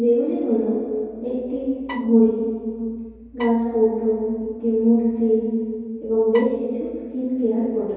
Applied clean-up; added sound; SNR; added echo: none; Bowed string instrument; 17 dB; reverberation time 2.2 s.